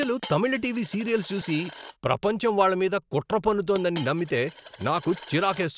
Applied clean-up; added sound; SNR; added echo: none; Coin (dropping); 14 dB; none.